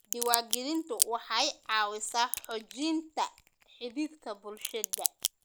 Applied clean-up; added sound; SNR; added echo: none; Crack; 4 dB; none.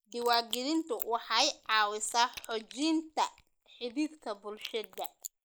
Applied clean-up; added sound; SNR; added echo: neural mask model Resemble Enhance denoiser.